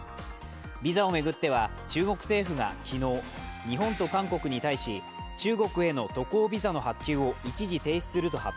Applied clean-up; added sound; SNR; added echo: none; Crash cymbal; 18 dB; none.